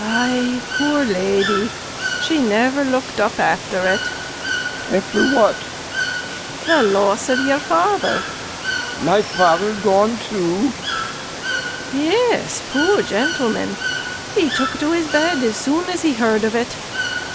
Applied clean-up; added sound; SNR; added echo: none; Water / Bird; 6 dB; none.